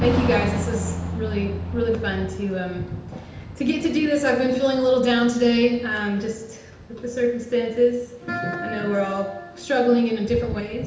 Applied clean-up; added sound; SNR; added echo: none; Thunder / Rain; 12 dB; reverberation time 0.8 s.